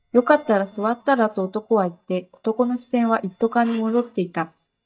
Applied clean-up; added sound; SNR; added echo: neural mask model DeepFilterNet 3.